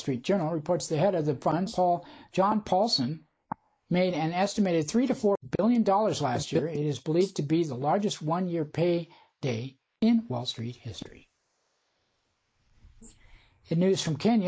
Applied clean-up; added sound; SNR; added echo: neural mask model Resemble Enhance denoiser.